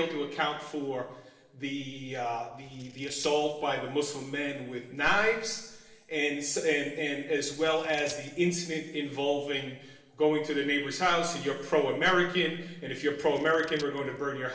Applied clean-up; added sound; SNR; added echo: neural separator model SepFormer DNS4.